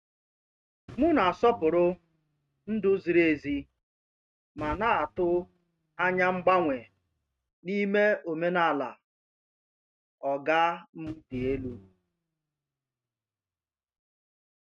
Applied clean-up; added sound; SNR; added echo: neural mask model RNNoise.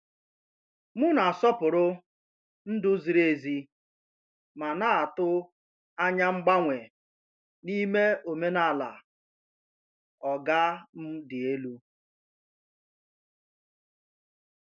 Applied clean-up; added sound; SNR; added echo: none; none; none; none.